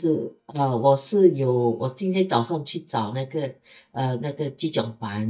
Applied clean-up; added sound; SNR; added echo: neural mask model DeepFilterNet 3.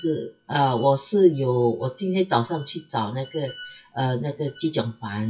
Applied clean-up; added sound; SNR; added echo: classical method WPE with log-MMSE.